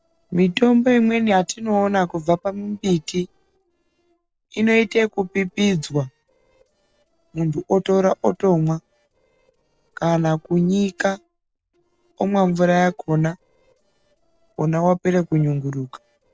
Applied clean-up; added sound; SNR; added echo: neural separator model SepFormer DNS4.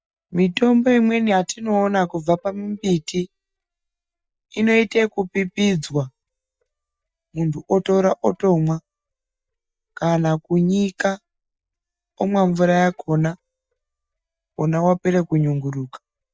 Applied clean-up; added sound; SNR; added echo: neural mask model DeepFilterNet 3.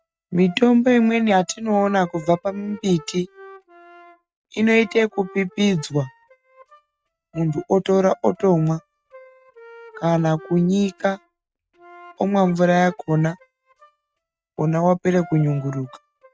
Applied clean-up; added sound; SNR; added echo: neural mask model RNNoise.